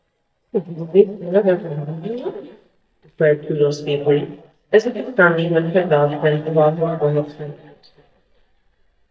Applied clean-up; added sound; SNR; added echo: neural mask model DeepFilterNet 3.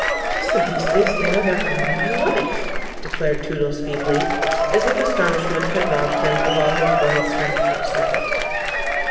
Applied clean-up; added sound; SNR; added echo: none; Applause / Crowd / Cheering; 0 dB; reverberation time 2.5 s.